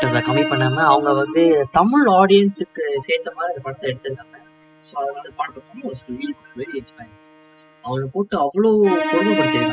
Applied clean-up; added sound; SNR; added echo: classical method spectral subtraction.